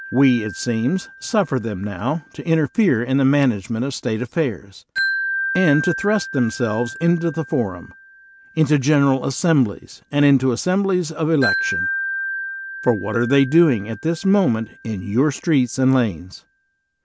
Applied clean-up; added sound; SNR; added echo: none; Wind chime; 11 dB; none.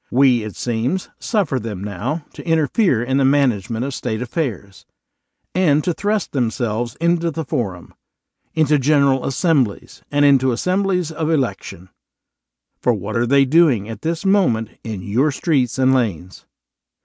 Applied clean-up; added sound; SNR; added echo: none; none; none; none.